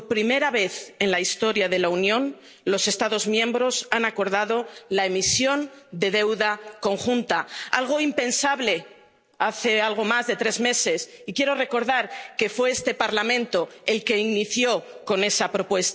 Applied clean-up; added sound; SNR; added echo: none; none; none; none.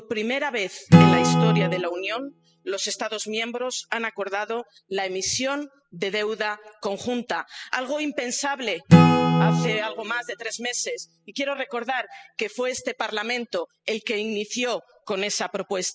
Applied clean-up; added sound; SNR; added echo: classical method spectral subtraction.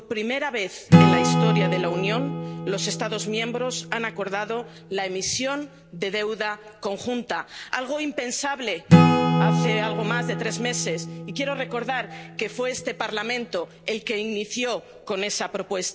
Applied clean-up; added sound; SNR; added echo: none; Acoustic guitar / Strum; -3 dB; none.